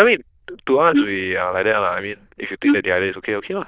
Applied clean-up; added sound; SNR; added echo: neural diffusion model UNIVERSE++.